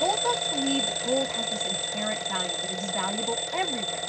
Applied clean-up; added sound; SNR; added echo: none; Alarm / Bell; -3 dB; reverberation time 0.4 s.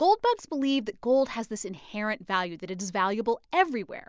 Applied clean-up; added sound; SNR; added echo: none; none; none; none.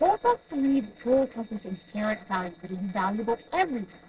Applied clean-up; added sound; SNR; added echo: neural separator model SepFormer DNS4.